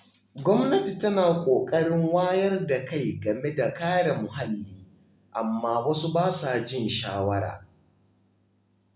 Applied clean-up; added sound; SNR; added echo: none; none; none; none.